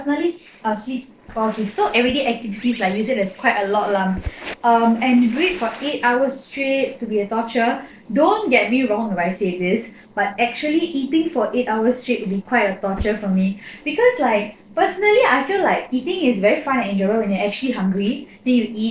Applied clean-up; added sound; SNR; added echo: neural separator model SepFormer DNS4.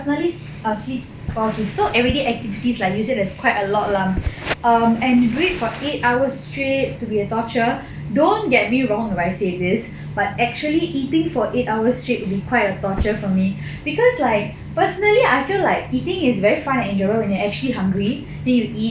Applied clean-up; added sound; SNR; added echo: none; none; none; none.